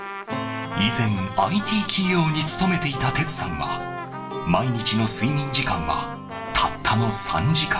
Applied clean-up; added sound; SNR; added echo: none; Trumpet; 10 dB; reverberation time 0.4 s.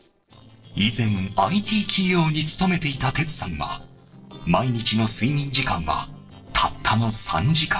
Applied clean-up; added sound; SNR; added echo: neural separator model SepFormer DNS4.